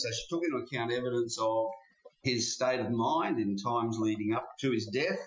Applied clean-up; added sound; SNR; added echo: classical method Wiener filter.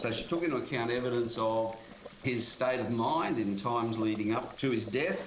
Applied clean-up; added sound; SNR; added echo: none; Boiling; 18 dB; none.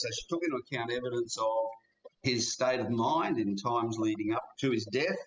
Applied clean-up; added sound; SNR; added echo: classical method spectral subtraction.